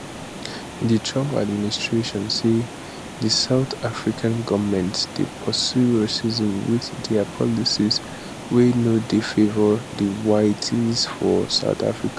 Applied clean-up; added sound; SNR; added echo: none; Water; 13 dB; none.